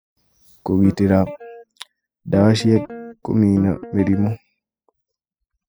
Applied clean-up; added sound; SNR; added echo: classical method spectral subtraction.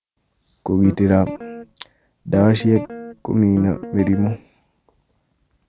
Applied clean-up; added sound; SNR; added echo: none; Guitar; 12 dB; none.